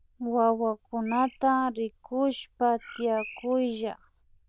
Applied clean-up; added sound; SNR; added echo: neural diffusion model UNIVERSE++.